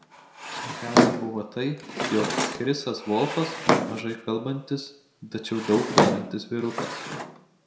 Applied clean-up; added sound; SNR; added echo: none; Drawer open or close; -2 dB; reverberation time 0.6 s.